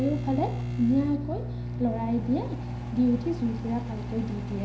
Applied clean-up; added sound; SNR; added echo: none; Microwave oven; 4 dB; reverberation time 0.5 s.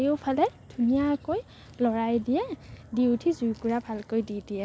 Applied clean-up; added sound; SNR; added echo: none; none; none; none.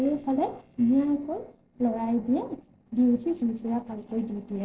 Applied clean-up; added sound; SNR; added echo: neural separator model SepFormer DNS4.